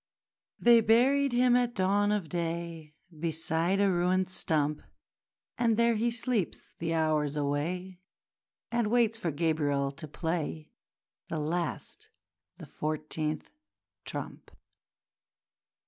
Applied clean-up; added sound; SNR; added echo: none; none; none; none.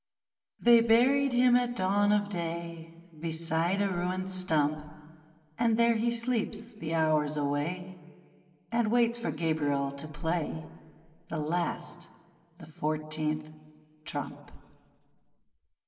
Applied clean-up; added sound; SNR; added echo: none; none; none; reverberation time 1.7 s.